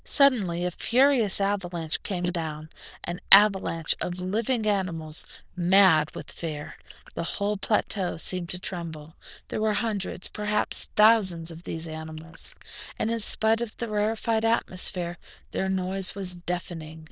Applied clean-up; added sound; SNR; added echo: neural diffusion model UNIVERSE++.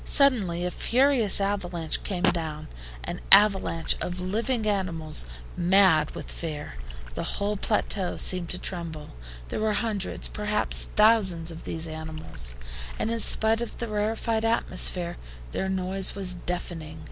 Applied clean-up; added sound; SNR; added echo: none; Water / Splash, splatter + Fart; 6 dB; none.